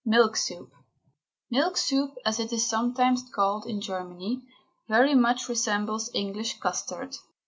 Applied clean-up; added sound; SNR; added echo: none; none; none; none.